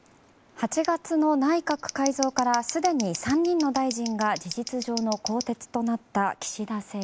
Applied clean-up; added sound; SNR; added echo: none; Scissors; 14 dB; none.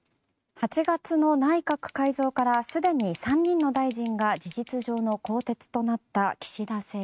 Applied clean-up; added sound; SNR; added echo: neural mask model RNNoise.